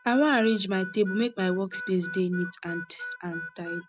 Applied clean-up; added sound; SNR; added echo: none; Harmonica; 12 dB; none.